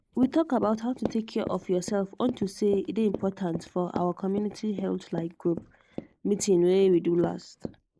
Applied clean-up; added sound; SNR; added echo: neural mask model Resemble Enhance denoiser.